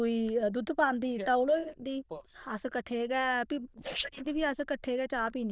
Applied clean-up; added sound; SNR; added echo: neural diffusion model UNIVERSE++.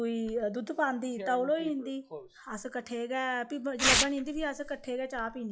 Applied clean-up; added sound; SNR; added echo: classical method log-MMSE.